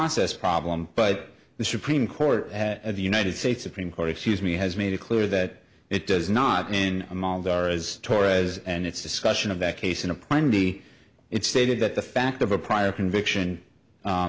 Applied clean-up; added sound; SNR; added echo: none; none; none; none.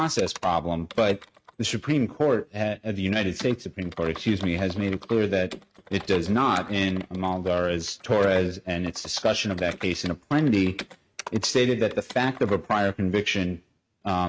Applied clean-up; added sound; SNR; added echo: neural mask model RNNoise.